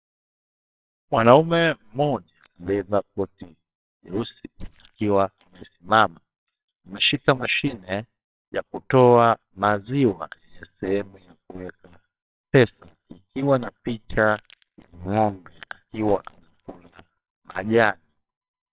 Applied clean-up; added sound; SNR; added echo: neural separator model SepFormer WHAMR!.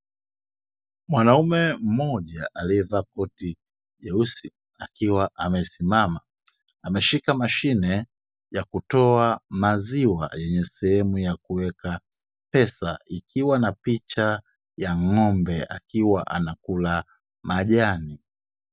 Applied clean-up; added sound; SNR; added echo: none; none; none; none.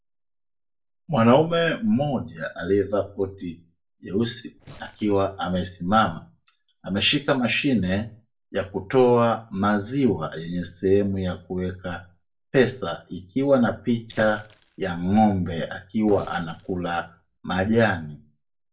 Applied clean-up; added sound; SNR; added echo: neural separator model SepFormer DNS4.